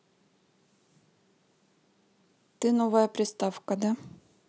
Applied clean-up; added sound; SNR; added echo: none; none; none; none.